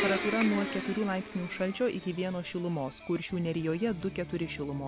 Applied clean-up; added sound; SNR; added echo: none; Domestic sounds, home sounds; 7 dB; none.